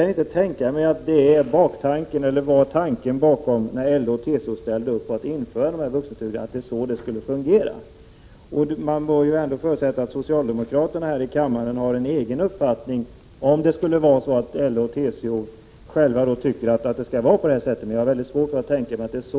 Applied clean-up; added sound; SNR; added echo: none; none; none; none.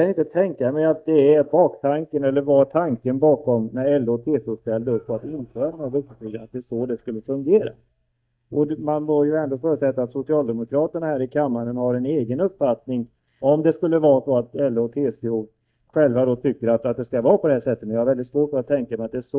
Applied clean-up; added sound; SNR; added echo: neural mask model DeepFilterNet 3.